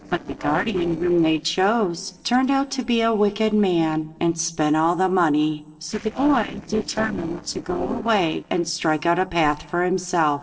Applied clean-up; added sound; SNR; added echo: neural separator model SepFormer DNS4.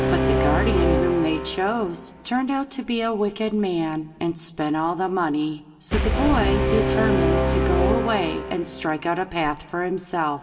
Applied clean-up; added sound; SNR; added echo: none; Brass instrument; 1 dB; reverberation time 1.4 s.